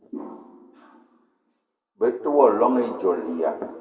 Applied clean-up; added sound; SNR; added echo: none; none; none; reverberation time 1.9 s.